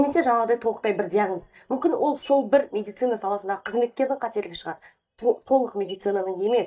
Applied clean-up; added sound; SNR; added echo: neural mask model DeepFilterNet 3.